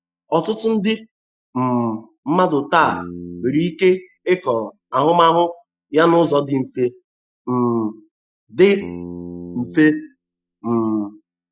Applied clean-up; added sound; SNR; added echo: classical method Wiener filter.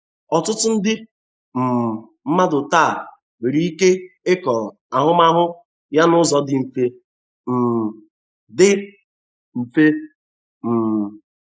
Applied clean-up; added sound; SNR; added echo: neural mask model Resemble Enhance denoiser.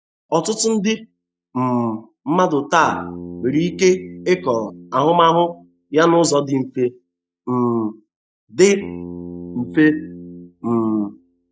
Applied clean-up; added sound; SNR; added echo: neural mask model DeepFilterNet 3.